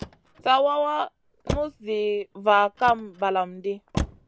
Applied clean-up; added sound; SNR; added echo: none; Motor vehicle (road); 11 dB; none.